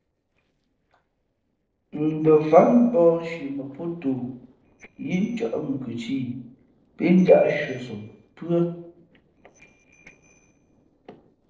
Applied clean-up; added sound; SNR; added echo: neural separator model SepFormer DNS4.